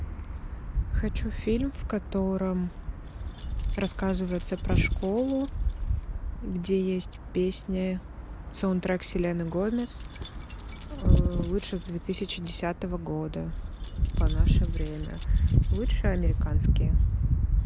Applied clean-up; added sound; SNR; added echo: none; Keys jangling; 19 dB; none.